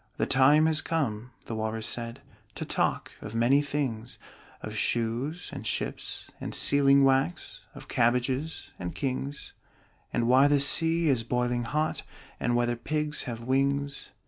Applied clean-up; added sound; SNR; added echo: none; none; none; none.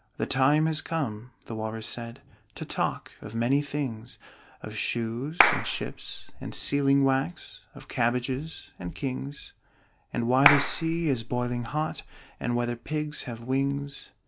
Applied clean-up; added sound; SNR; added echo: none; Clapping; -2 dB; none.